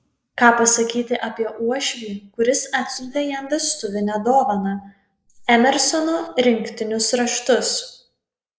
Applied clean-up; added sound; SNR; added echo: neural mask model Resemble Enhance denoiser.